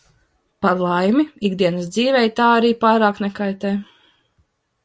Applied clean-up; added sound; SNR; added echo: none; none; none; none.